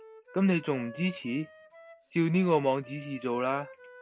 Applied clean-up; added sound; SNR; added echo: none; Wind instrument, woodwind instrument; 20 dB; none.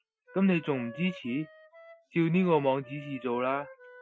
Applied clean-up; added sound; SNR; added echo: classical method Wiener filter.